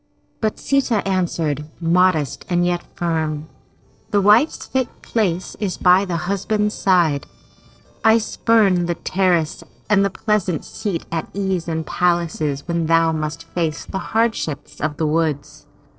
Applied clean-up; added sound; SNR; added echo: neural separator model SepFormer DNS4.